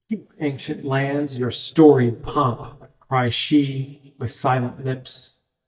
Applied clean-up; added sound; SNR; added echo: neural mask model DeepFilterNet 3.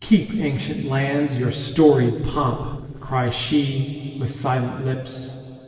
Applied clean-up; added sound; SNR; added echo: neural separator model SepFormer DNS4.